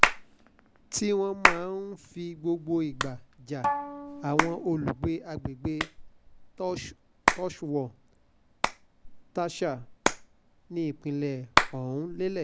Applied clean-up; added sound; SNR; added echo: none; Hands + Bowed string instrument; -1 dB; none.